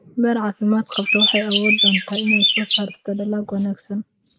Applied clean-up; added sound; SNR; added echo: neural mask model Resemble Enhance denoiser.